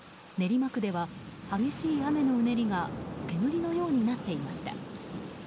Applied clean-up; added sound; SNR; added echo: none; none; none; none.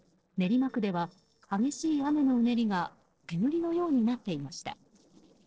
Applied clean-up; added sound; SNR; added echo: neural separator model SepFormer DNS4.